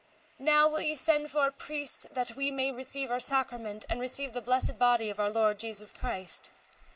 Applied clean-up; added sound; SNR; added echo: neural mask model Resemble Enhance denoiser.